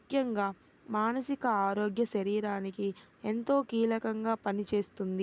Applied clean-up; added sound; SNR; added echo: none; none; none; none.